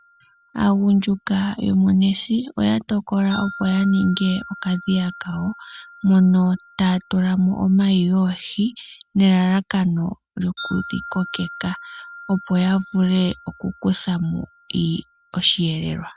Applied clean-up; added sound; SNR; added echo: none; Wind chime; 20 dB; none.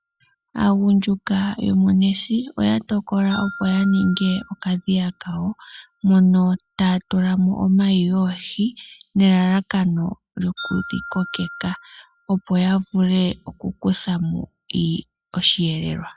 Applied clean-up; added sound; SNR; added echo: classical method log-MMSE.